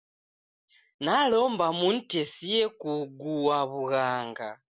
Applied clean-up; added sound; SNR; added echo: none; none; none; none.